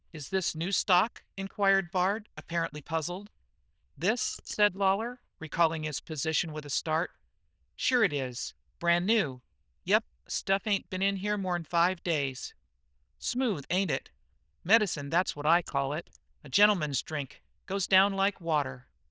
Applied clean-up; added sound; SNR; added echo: neural diffusion model UNIVERSE++.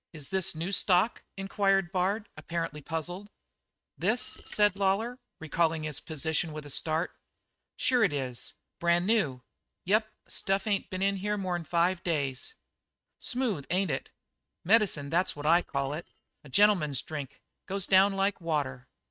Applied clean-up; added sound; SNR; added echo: neural mask model RNNoise.